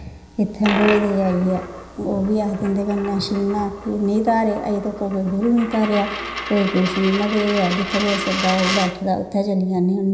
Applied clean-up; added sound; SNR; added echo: none; Coin (dropping); 9 dB; reverberation time 0.9 s.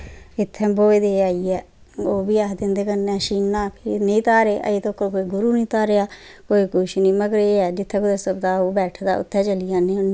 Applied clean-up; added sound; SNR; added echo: none; none; none; none.